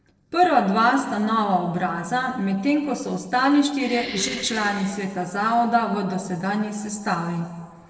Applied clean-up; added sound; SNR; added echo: neural separator model SepFormer DNS4.